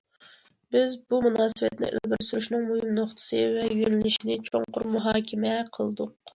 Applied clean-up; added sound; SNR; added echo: none; none; none; none.